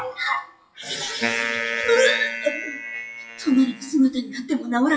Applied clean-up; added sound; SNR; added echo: classical method WPE with log-MMSE.